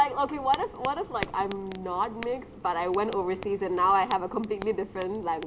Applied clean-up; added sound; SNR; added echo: none; Fire; 11 dB; none.